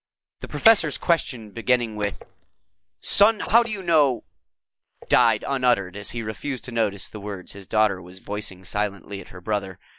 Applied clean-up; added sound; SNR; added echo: neural mask model Resemble Enhance denoiser.